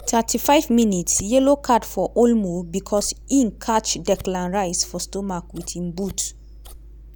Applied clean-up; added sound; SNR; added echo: none; Scissors; 19 dB; none.